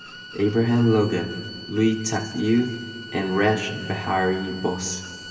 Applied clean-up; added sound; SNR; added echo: none; Bowed string instrument; 15 dB; reverberation time 2.2 s.